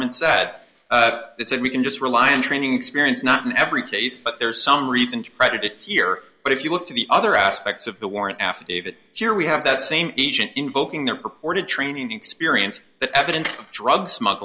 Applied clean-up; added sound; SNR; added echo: none; none; none; none.